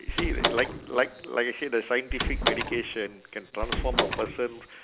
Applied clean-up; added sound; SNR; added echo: none; Door; -1 dB; none.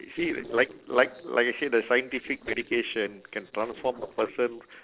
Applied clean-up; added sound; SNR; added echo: neural separator model SepFormer DNS4.